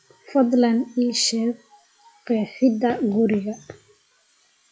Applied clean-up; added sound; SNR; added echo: classical method log-MMSE.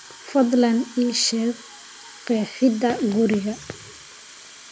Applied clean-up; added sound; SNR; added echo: none; Fill (with liquid) / Water tap, faucet; 20 dB; none.